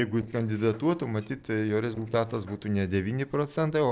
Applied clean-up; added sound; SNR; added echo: neural separator model SepFormer DNS4.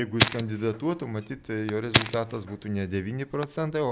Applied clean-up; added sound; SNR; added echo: none; Fire; 1 dB; none.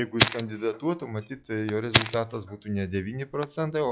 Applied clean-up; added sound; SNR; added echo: classical method log-MMSE.